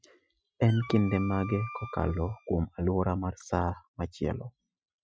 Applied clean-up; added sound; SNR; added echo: classical method Wiener filter.